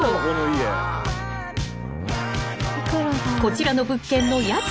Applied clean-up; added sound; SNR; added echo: none; none; none; none.